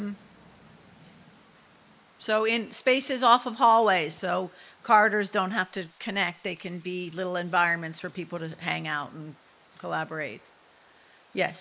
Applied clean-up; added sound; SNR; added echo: neural mask model Resemble Enhance denoiser.